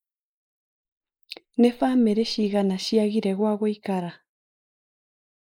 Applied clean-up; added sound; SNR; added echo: neural mask model Resemble Enhance denoiser.